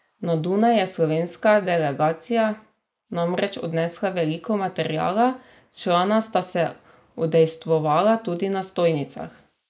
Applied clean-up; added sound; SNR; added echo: neural mask model Resemble Enhance denoiser.